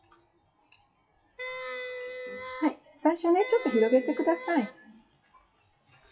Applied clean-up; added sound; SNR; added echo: classical method WPE with log-MMSE.